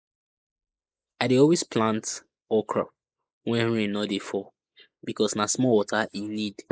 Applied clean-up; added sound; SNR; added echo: neural mask model Resemble Enhance denoiser.